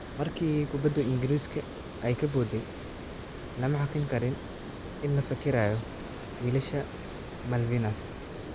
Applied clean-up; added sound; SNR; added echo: none; Water; 9 dB; none.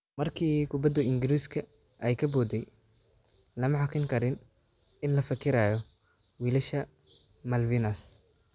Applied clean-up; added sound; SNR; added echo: none; none; none; none.